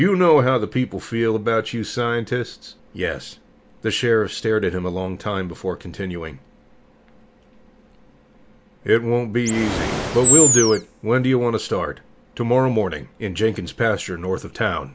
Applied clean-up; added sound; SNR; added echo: none; Animal; -3 dB; none.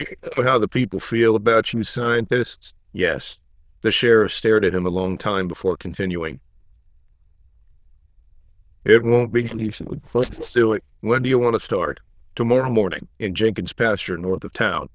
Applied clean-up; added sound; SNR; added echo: neural diffusion model UNIVERSE++.